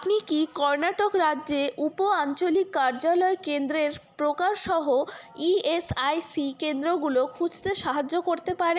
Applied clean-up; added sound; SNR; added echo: none; none; none; none.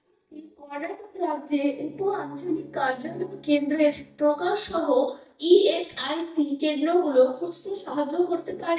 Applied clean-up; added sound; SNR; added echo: neural mask model DeepFilterNet 3.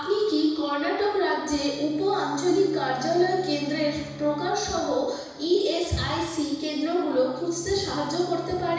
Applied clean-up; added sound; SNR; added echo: none; Bowed string instrument; 18 dB; reverberation time 1.1 s.